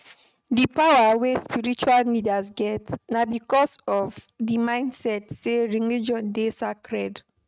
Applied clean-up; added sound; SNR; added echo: neural mask model RNNoise.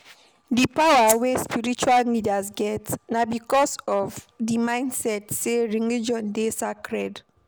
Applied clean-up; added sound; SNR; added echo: none; Rattle (instrument); 4 dB; none.